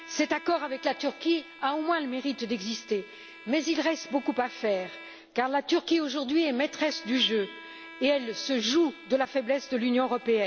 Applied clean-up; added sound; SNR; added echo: none; Bowed string instrument; 19 dB; none.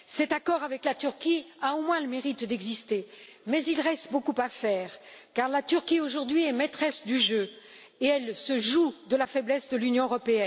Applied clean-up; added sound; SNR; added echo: none; none; none; none.